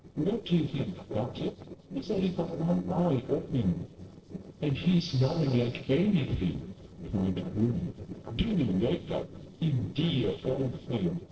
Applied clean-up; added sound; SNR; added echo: neural separator model SepFormer DNS4.